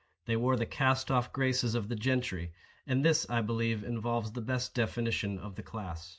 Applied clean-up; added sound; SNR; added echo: none; none; none; none.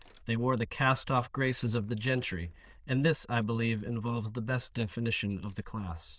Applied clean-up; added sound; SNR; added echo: neural diffusion model UNIVERSE++.